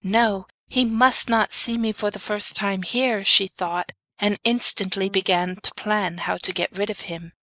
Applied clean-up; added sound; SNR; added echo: neural mask model Resemble Enhance denoiser.